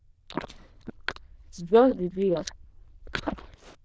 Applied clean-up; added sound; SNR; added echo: neural diffusion model UNIVERSE++.